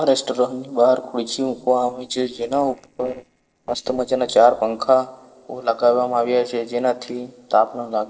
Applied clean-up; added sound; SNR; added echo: neural separator model SepFormer DNS4.